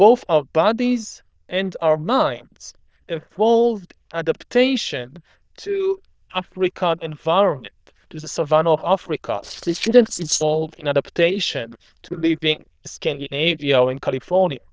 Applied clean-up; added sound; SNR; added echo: neural diffusion model UNIVERSE++.